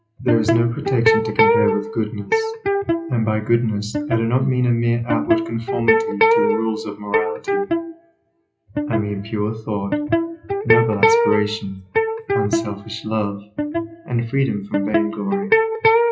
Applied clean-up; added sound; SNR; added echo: classical method WPE with log-MMSE.